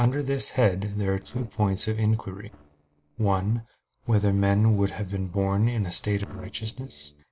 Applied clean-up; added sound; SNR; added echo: neural separator model SepFormer DNS4.